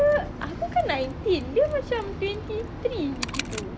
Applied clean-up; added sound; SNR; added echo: none; Mechanisms; 16 dB; none.